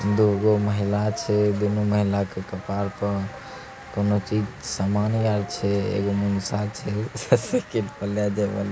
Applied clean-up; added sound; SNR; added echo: none; none; none; none.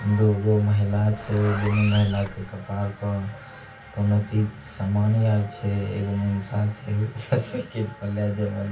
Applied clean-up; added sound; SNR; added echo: none; Zipper (clothing); 12 dB; reverberation time 0.2 s.